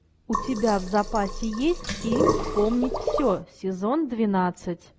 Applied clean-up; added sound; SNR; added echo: none; Sink (filling or washing); 2 dB; none.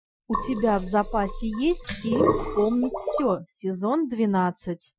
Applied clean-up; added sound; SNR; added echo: classical method Wiener filter.